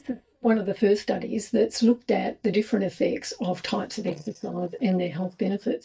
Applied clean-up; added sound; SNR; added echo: neural mask model DeepFilterNet 3.